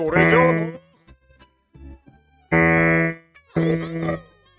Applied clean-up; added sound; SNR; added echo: neural mask model RNNoise.